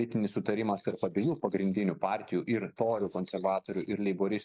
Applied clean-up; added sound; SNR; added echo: neural mask model Resemble Enhance denoiser.